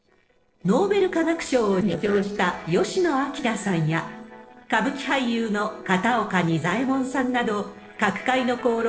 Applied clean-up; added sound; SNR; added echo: neural separator model SepFormer DNS4.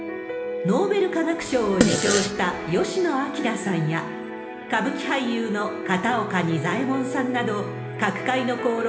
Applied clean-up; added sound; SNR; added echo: none; Fart; 1 dB; reverberation time 1.1 s.